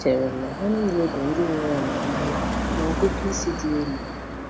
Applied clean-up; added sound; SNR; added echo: none; Car passing by; 2 dB; none.